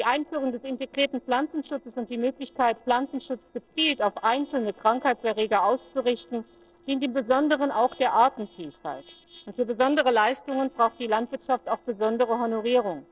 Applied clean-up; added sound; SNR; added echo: neural separator model SepFormer DNS4.